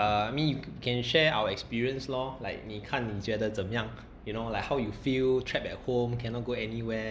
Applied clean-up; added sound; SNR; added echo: none; none; none; none.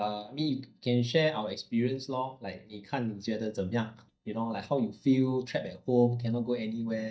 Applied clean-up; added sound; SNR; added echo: neural mask model DeepFilterNet 3.